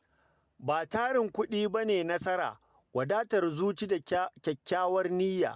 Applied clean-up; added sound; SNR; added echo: none; none; none; none.